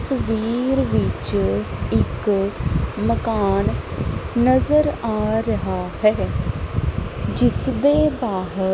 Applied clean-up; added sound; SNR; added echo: none; none; none; none.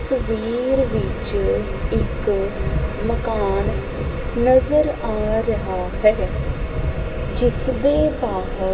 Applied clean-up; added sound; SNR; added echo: none; Subway, metro, underground; 9 dB; reverberation time 2.9 s.